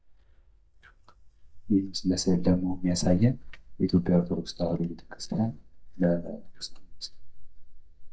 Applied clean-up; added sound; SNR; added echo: neural mask model DeepFilterNet 3.